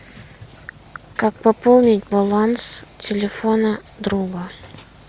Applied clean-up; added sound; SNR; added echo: none; none; none; none.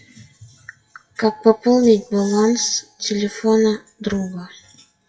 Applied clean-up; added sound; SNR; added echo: classical method WPE with log-MMSE.